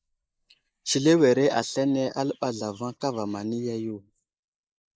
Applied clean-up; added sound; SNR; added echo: neural mask model Resemble Enhance denoiser.